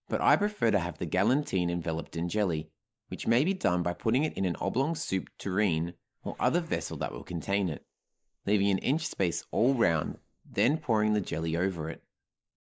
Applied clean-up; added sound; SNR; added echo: neural mask model Resemble Enhance denoiser.